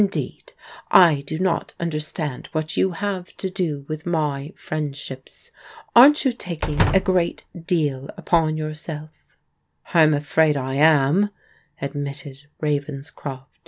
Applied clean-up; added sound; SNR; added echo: none; Slam; 5 dB; none.